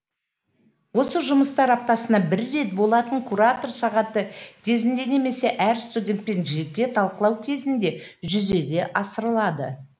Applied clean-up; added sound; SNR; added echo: neural mask model Resemble Enhance denoiser.